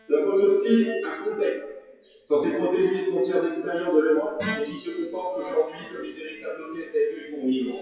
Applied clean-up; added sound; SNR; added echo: classical method WPE with log-MMSE.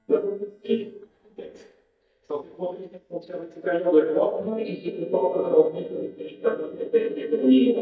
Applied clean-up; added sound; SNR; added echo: neural mask model DeepFilterNet 3.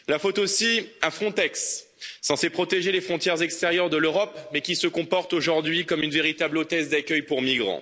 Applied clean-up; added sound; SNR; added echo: none; none; none; none.